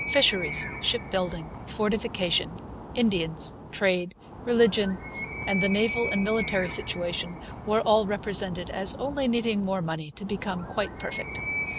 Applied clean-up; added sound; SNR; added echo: none; Animal; 9 dB; none.